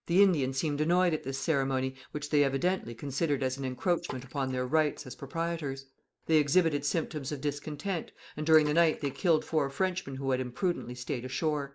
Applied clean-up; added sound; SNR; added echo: neural mask model Resemble Enhance denoiser.